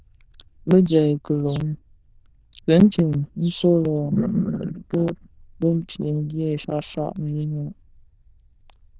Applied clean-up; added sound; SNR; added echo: neural diffusion model UNIVERSE++.